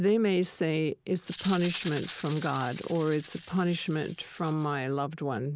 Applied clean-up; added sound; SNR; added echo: none; Rattle (instrument); 7 dB; none.